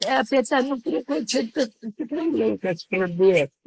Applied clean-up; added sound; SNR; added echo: neural mask model Resemble Enhance denoiser.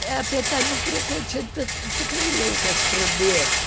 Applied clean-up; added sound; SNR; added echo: none; Rattle; -4 dB; none.